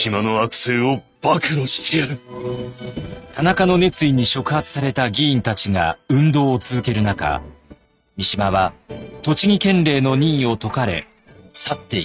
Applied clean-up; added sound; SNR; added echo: neural mask model RNNoise.